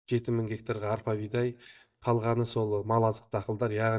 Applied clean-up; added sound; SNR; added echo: neural mask model DeepFilterNet 3.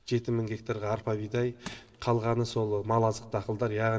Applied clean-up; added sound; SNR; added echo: none; Crushing; 18 dB; reverberation time 1.4 s.